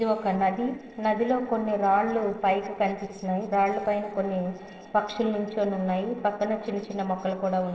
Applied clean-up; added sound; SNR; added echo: neural separator model SepFormer DNS4.